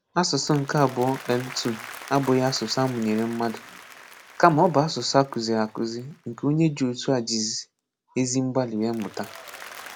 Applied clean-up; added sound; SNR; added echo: none; Applause; 19 dB; none.